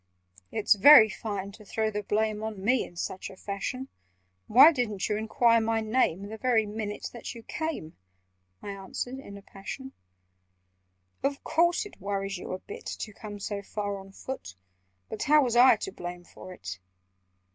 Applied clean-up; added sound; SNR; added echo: none; none; none; none.